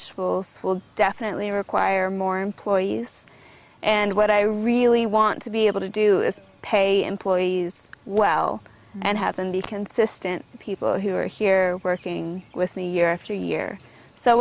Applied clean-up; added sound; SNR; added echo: none; none; none; none.